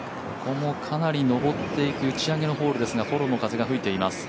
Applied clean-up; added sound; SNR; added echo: none; none; none; none.